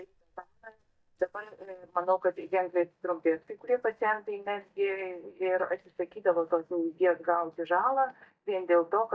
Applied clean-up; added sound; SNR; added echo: neural mask model DeepFilterNet 3.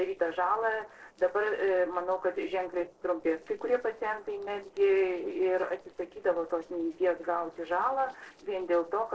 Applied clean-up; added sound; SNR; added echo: neural separator model SepFormer DNS4.